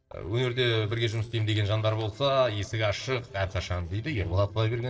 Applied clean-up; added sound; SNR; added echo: neural separator model SepFormer DNS4.